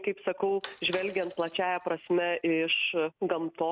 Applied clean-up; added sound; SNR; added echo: none; Bicycle; 17 dB; none.